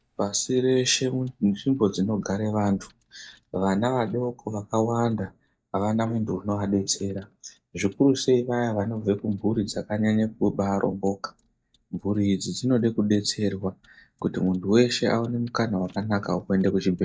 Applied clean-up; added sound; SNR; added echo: neural mask model DeepFilterNet 3.